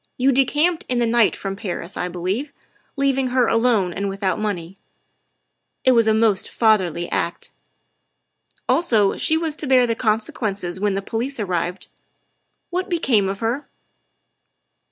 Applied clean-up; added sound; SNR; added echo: none; none; none; none.